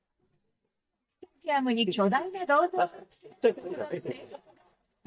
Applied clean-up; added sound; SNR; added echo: neural mask model DeepFilterNet 3.